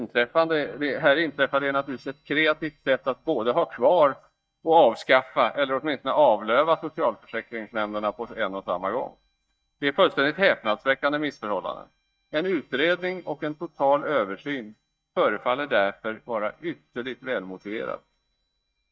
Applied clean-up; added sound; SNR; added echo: neural mask model DeepFilterNet 3.